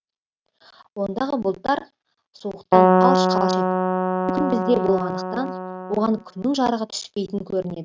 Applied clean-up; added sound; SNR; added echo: neural mask model RNNoise.